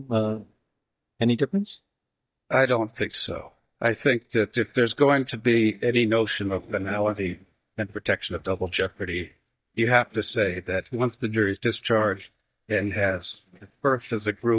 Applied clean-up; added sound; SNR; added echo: neural mask model DeepFilterNet 3.